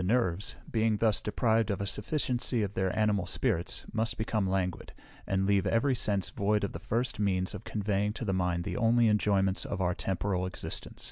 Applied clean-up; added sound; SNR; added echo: none; none; none; none.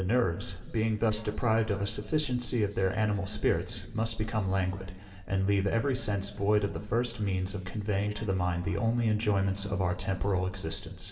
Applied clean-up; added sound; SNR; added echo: neural separator model SepFormer DNS4.